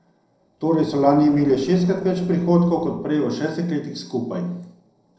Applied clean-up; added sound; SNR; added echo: neural separator model SepFormer DNS4.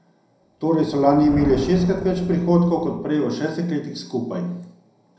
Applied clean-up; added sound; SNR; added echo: none; Thunder; 15 dB; reverberation time 0.4 s.